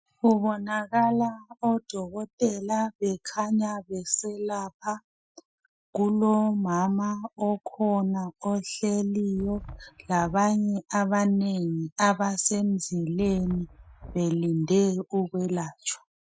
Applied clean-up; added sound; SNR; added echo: classical method Wiener filter.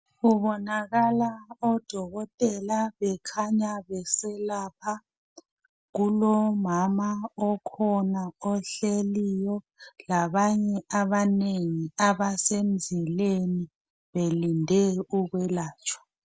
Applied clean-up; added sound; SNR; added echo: none; none; none; none.